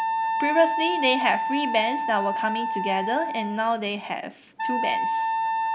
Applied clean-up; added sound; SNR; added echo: none; Wind instrument, woodwind instrument; 0 dB; none.